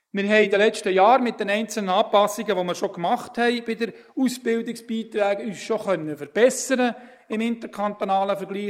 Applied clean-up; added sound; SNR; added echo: neural mask model Resemble Enhance denoiser.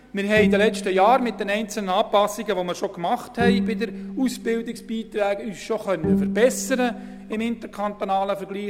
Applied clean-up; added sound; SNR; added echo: none; Bowed string instrument; 5 dB; none.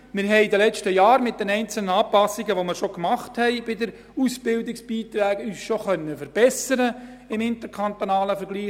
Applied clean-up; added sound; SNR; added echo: none; none; none; none.